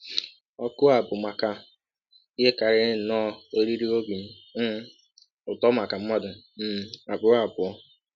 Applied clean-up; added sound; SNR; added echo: none; none; none; none.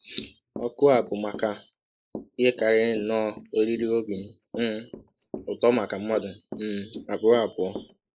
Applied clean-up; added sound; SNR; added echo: neural mask model Resemble Enhance denoiser.